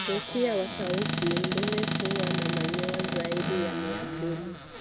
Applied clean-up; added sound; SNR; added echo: none; Squeak / Cupboard open or close; -5 dB; none.